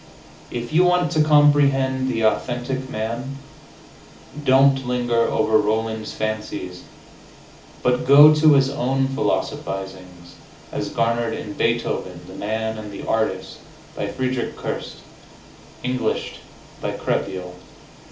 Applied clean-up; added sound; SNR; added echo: none; none; none; reverberation time 0.4 s.